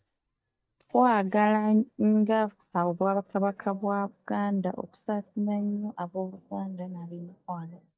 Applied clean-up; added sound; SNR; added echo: neural mask model DeepFilterNet 3.